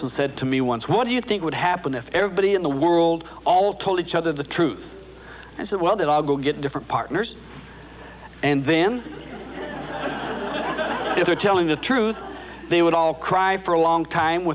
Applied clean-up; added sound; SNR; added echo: none; none; none; none.